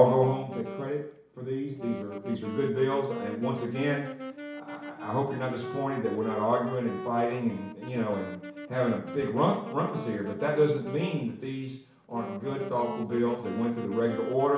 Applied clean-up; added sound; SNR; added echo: none; Wind instrument, woodwind instrument; 10 dB; reverberation time 0.6 s.